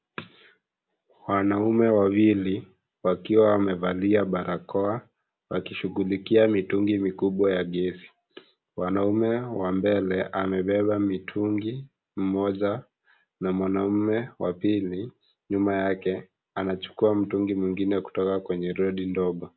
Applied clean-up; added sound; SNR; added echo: none; none; none; none.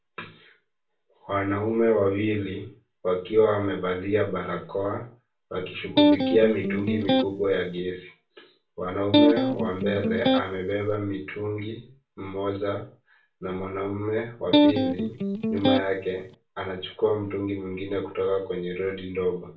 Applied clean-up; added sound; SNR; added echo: none; Electric guitar; -4 dB; reverberation time 0.3 s.